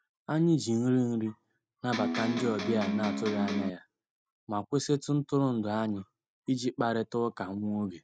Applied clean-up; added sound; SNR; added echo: none; Electric guitar; 1 dB; none.